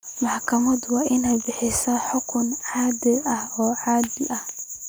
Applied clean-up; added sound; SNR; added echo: none; none; none; none.